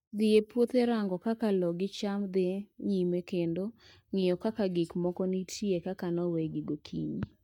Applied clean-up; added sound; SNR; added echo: neural mask model DeepFilterNet 3.